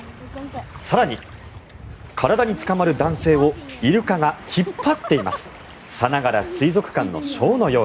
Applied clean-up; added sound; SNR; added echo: none; none; none; none.